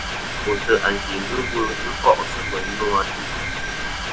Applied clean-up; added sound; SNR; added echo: none; Mechanisms; 3 dB; none.